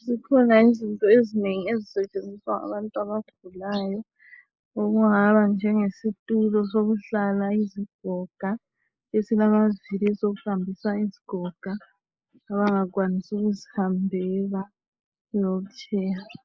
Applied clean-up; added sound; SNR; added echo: neural mask model Resemble Enhance denoiser.